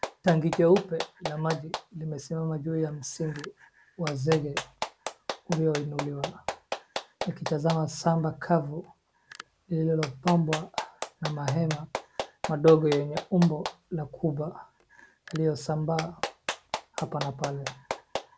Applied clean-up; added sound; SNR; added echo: none; Clapping; 9 dB; none.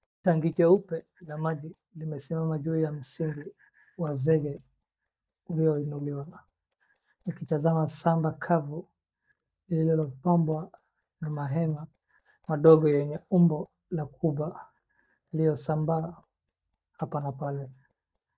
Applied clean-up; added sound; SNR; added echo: neural mask model DeepFilterNet 3.